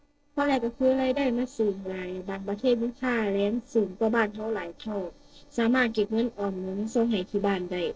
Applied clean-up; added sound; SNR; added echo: neural separator model SepFormer DNS4.